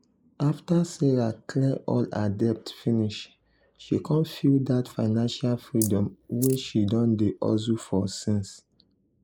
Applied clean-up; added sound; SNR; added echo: neural mask model Resemble Enhance denoiser.